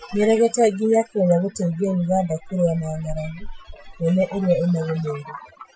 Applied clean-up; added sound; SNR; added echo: classical method Wiener filter.